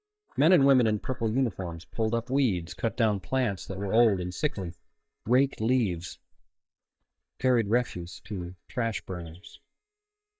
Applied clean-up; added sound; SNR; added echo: neural mask model DeepFilterNet 3.